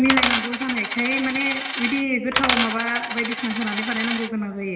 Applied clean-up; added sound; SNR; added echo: none; Coin (dropping); 2 dB; reverberation time 1.4 s.